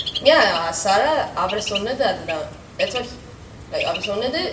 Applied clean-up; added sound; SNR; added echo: none; Bird; 11 dB; reverberation time 0.7 s.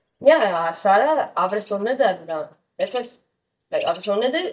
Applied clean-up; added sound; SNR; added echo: neural mask model DeepFilterNet 3.